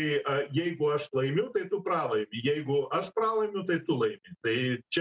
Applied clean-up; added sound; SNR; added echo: none; none; none; none.